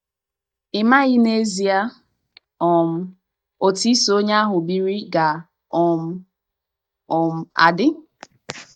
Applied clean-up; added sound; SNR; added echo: neural mask model DeepFilterNet 3.